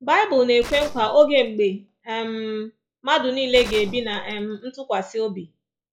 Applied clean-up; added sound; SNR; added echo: classical method log-MMSE.